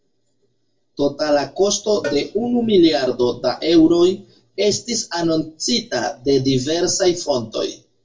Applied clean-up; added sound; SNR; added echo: neural separator model SepFormer DNS4.